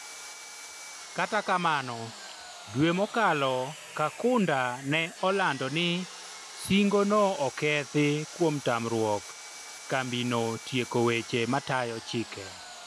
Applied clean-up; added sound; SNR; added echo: none; Sawing; 15 dB; none.